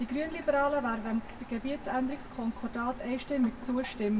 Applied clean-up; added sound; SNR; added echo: none; Rain; 13 dB; reverberation time 1.3 s.